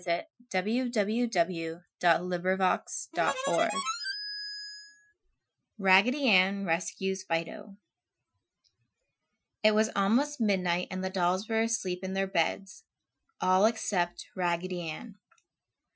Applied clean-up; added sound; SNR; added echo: classical method Wiener filter.